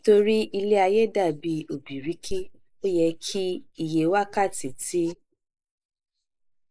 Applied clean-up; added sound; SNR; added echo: neural mask model Resemble Enhance denoiser.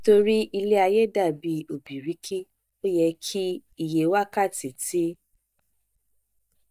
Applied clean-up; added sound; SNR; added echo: neural mask model DeepFilterNet 3.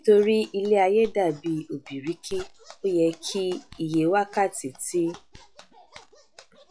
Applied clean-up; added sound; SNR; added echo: classical method log-MMSE.